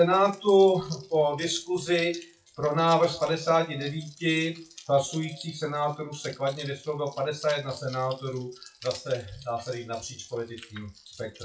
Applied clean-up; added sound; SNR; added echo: classical method WPE with log-MMSE.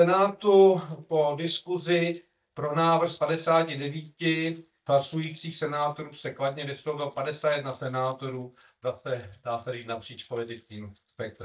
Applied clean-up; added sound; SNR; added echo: neural mask model DeepFilterNet 3.